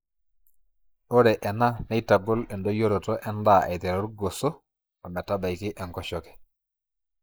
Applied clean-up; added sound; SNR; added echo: neural mask model Resemble Enhance denoiser.